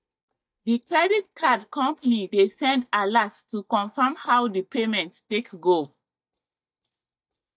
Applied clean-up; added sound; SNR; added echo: neural mask model DeepFilterNet 3.